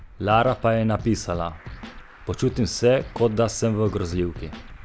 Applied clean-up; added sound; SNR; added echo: none; Scratching (performance technique) + Traffic noise, roadway noise; 15 dB; none.